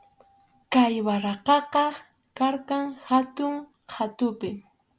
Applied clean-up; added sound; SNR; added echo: none; none; none; none.